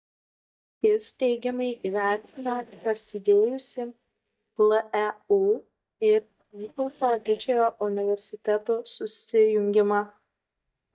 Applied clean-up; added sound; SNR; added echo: neural mask model DeepFilterNet 3.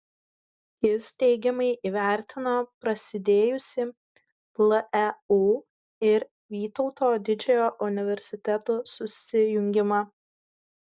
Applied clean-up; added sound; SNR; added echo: none; none; none; none.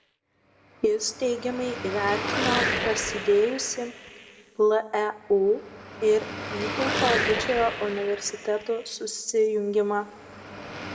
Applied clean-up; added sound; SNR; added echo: none; Car passing by / Traffic noise, roadway noise / Engine; 6 dB; reverberation time 0.8 s.